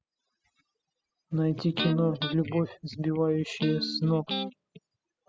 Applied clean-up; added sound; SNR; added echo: classical method spectral subtraction.